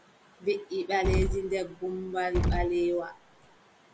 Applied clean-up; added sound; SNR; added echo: none; Explosion; 0 dB; none.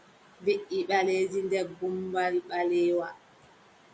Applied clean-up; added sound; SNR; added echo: none; none; none; none.